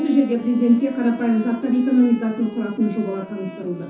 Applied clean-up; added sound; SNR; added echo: none; Wind instrument, woodwind instrument; 19 dB; reverberation time 0.9 s.